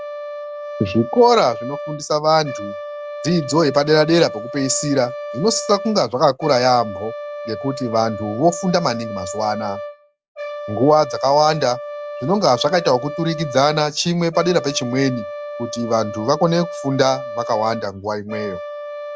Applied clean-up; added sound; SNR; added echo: none; Brass instrument; 11 dB; none.